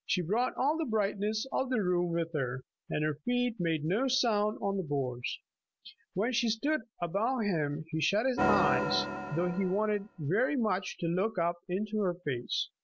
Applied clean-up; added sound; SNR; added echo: none; Organ; 2 dB; none.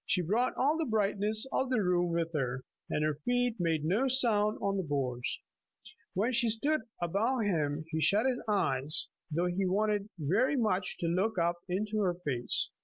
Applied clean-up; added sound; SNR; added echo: none; none; none; none.